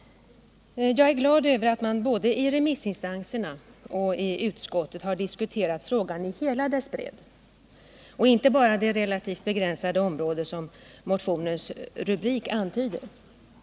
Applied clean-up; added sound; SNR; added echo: none; none; none; none.